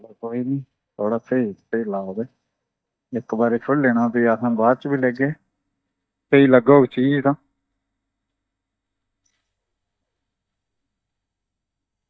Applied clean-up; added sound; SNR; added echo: neural mask model DeepFilterNet 3.